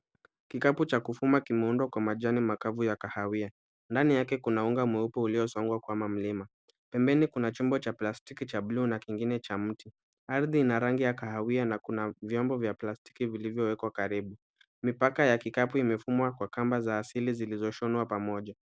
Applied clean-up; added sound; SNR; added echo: none; none; none; none.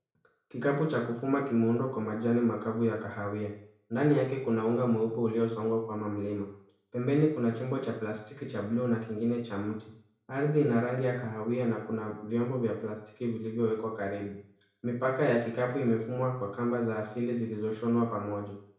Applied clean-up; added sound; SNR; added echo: none; none; none; reverberation time 0.6 s.